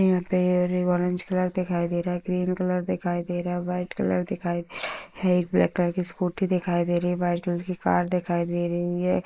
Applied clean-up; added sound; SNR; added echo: neural mask model Resemble Enhance denoiser.